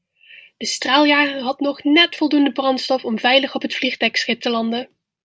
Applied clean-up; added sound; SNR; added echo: none; none; none; none.